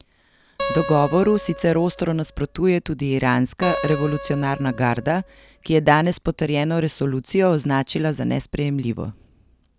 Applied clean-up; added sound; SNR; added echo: none; Acoustic guitar; 11 dB; none.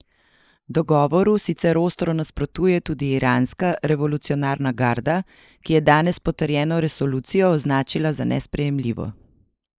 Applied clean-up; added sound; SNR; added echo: neural mask model Resemble Enhance denoiser.